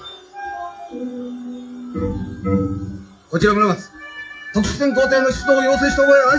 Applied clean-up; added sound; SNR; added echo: classical method WPE with log-MMSE.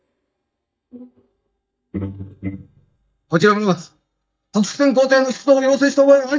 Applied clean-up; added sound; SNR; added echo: neural mask model DeepFilterNet 3.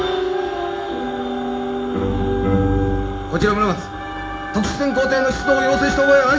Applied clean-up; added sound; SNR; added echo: none; Wind instrument, woodwind instrument; 15 dB; reverberation time 0.4 s.